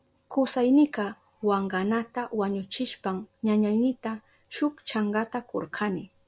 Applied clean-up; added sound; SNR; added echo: none; none; none; none.